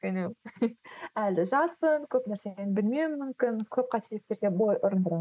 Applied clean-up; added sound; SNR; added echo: neural mask model Resemble Enhance denoiser.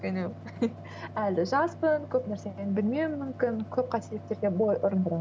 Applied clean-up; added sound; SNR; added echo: none; Mechanical fan; 14 dB; none.